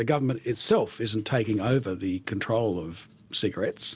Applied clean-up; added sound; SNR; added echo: none; none; none; none.